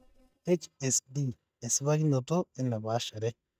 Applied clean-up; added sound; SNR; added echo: neural mask model DeepFilterNet 3.